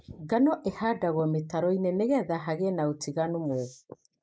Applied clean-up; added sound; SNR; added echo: neural mask model Resemble Enhance denoiser.